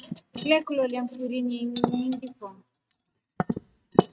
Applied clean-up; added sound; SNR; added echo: neural mask model RNNoise.